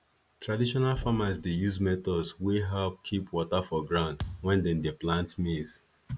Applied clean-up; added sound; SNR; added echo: none; Knock + Thump, thud; 15 dB; none.